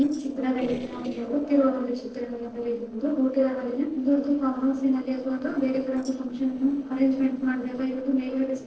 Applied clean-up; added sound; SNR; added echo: neural separator model SepFormer DNS4.